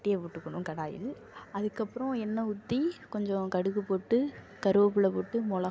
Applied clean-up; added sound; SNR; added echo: none; none; none; none.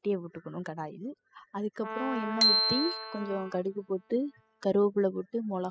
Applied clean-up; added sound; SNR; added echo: classical method spectral subtraction.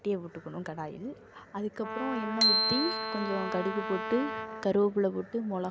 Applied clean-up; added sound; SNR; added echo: none; Brass instrument + Bicycle bell; 0 dB; none.